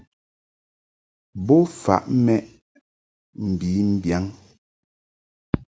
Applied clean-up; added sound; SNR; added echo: none; none; none; none.